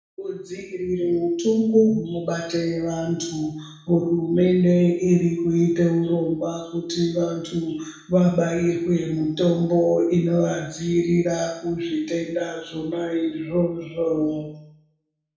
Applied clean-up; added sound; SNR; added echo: none; none; none; reverberation time 0.7 s.